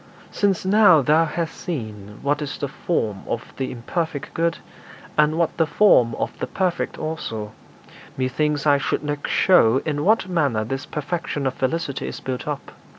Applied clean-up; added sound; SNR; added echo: none; none; none; none.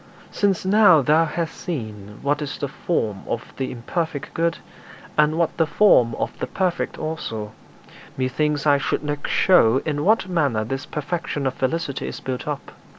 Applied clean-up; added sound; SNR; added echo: none; Chewing, mastication; 20 dB; none.